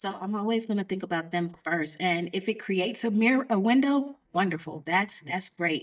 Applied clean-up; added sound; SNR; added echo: neural mask model DeepFilterNet 3.